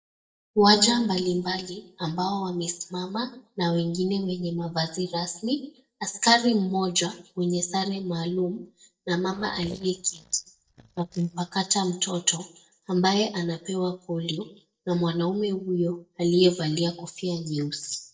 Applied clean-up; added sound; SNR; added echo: neural mask model DeepFilterNet 3.